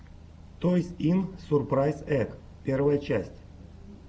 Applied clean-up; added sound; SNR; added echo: none; none; none; none.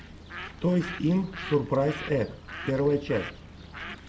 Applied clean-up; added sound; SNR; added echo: none; Bird; 13 dB; none.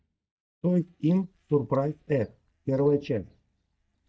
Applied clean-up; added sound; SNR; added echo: neural mask model DeepFilterNet 3.